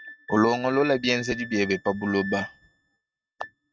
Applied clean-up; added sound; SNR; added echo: neural mask model RNNoise.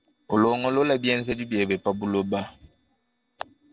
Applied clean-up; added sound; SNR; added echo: neural separator model SepFormer DNS4.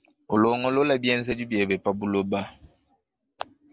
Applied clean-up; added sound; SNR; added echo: none; none; none; none.